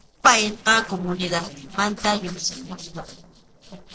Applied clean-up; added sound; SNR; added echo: neural separator model SepFormer DNS4.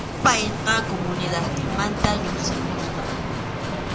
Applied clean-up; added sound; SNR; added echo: none; Bicycle; 1 dB; reverberation time 0.3 s.